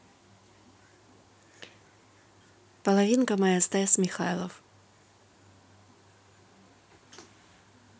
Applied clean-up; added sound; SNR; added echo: none; none; none; none.